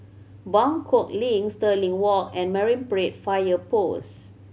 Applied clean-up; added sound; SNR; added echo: none; none; none; none.